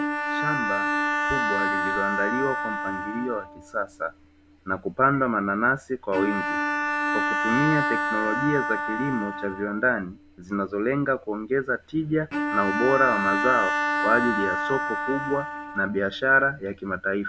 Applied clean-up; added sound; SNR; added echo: none; Bowed string instrument; 2 dB; none.